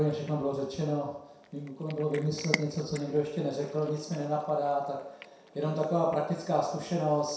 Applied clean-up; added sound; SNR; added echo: none; Cat; 15 dB; reverberation time 0.7 s.